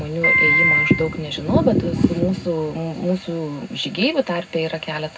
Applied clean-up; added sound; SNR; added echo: none; Piano; -4 dB; reverberation time 0.3 s.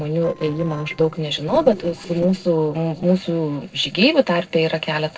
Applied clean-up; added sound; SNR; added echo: neural separator model SepFormer DNS4.